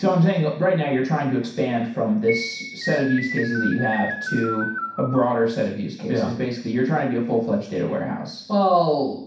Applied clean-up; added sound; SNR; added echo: none; Keyboard (musical); 7 dB; reverberation time 0.6 s.